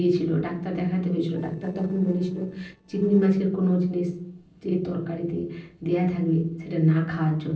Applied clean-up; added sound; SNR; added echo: neural separator model SepFormer DNS4.